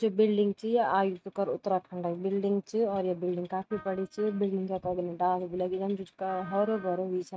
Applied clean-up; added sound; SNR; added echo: neural mask model RNNoise.